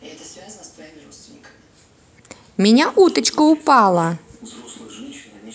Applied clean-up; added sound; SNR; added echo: none; none; none; none.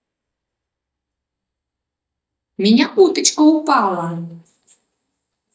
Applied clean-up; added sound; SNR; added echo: neural mask model DeepFilterNet 3.